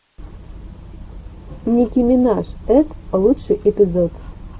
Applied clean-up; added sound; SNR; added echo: none; none; none; none.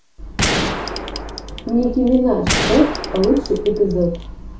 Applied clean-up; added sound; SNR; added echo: none; Gunshot, gunfire; 5 dB; reverberation time 0.3 s.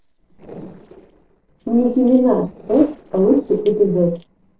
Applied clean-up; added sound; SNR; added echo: neural separator model SepFormer DNS4.